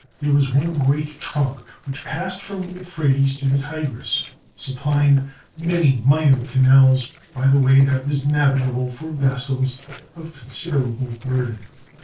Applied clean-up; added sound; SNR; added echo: neural separator model SepFormer DNS4.